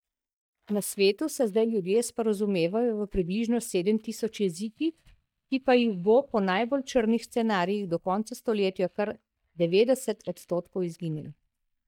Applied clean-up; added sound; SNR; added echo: neural mask model DeepFilterNet 3.